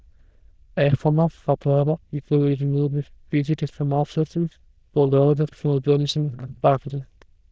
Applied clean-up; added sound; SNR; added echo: neural diffusion model UNIVERSE++.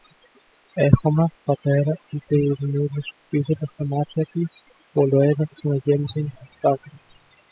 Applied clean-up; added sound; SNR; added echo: classical method spectral subtraction.